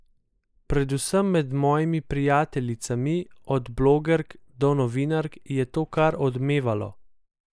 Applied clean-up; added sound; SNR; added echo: neural mask model Resemble Enhance denoiser.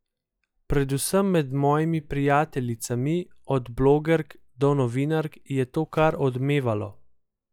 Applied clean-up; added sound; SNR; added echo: classical method log-MMSE.